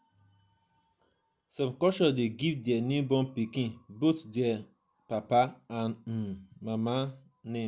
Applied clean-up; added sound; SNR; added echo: none; none; none; none.